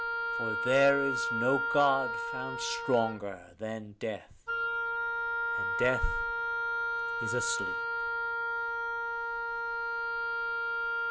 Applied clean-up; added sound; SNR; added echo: none; Wind instrument, woodwind instrument; -1 dB; none.